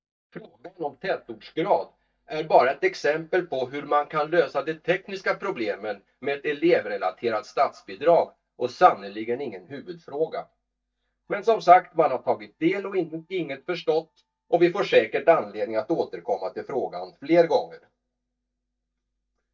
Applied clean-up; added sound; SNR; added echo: neural mask model DeepFilterNet 3.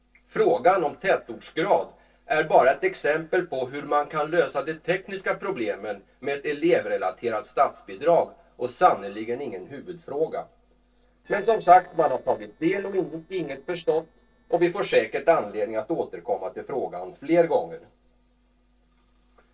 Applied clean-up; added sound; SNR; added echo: neural separator model SepFormer DNS4.